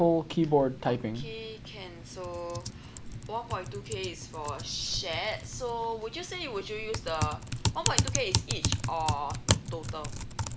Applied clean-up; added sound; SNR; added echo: none; Typing; -5 dB; none.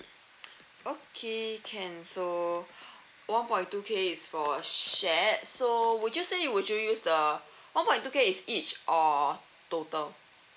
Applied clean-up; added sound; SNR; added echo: none; none; none; none.